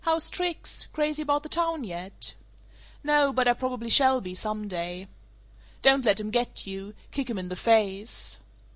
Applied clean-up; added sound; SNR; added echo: none; none; none; none.